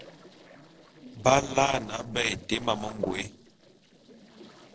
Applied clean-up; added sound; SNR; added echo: neural separator model SepFormer DNS4.